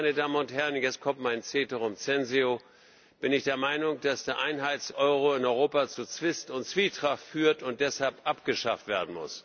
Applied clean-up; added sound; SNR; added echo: none; none; none; none.